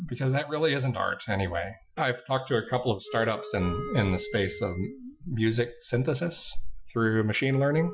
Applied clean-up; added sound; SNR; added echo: classical method Wiener filter.